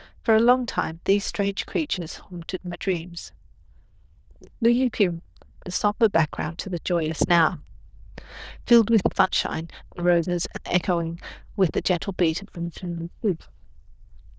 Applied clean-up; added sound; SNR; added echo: neural diffusion model UNIVERSE++.